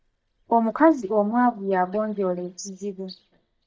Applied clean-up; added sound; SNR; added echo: neural mask model DeepFilterNet 3.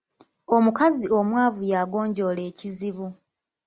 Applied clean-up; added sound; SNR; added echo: none; none; none; none.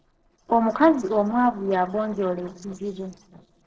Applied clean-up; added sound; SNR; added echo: neural separator model SepFormer DNS4.